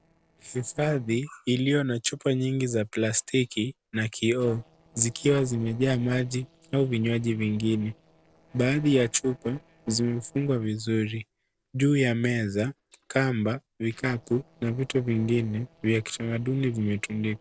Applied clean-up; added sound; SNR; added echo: neural separator model SepFormer DNS4.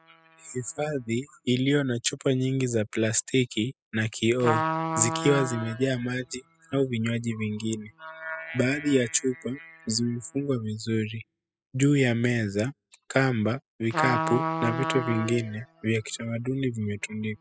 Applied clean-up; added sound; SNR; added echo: classical method spectral subtraction.